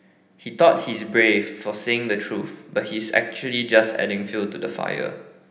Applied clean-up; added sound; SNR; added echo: none; none; none; reverberation time 0.8 s.